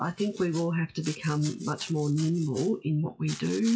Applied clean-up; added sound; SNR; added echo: classical method WPE with log-MMSE.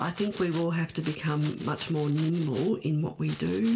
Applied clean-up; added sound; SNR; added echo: none; Domestic sounds, home sounds; 15 dB; reverberation time 0.8 s.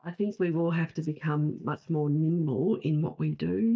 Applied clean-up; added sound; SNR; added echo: neural mask model DeepFilterNet 3.